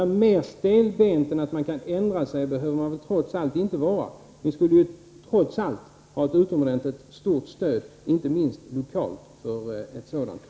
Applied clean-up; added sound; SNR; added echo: none; none; none; none.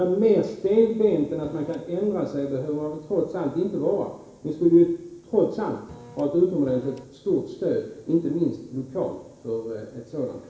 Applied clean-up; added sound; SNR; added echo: none; Printer; 19 dB; reverberation time 0.8 s.